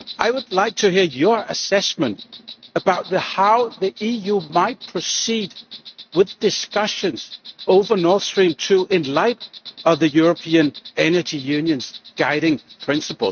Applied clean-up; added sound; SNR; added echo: neural mask model RNNoise.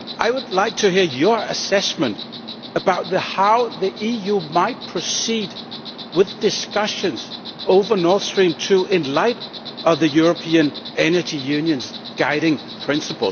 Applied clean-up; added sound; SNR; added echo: none; Insect; 13 dB; none.